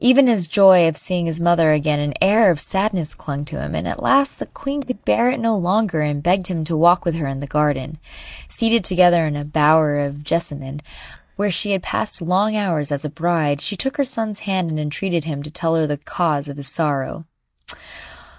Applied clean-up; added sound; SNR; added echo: neural mask model DeepFilterNet 3.